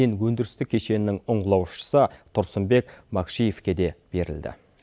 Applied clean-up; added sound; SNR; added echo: none; none; none; none.